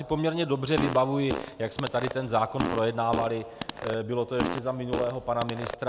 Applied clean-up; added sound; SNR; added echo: none; Fart; 6 dB; none.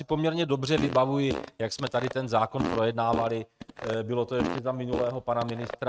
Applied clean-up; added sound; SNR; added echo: neural mask model RNNoise.